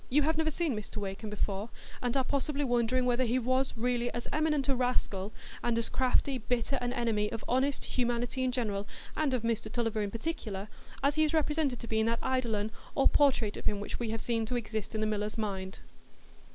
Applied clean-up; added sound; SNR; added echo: none; none; none; none.